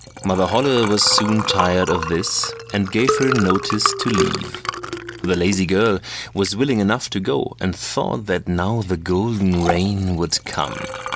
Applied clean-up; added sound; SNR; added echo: none; Liquid; 7 dB; none.